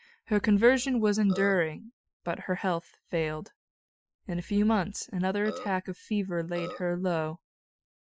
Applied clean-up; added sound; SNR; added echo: classical method Wiener filter.